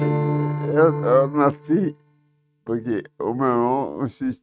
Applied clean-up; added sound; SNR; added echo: neural mask model RNNoise.